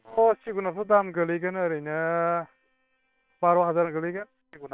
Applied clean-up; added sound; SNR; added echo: neural separator model SepFormer WHAM!.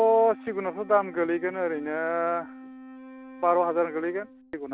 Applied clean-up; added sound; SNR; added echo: none; Wind instrument, woodwind instrument; 18 dB; none.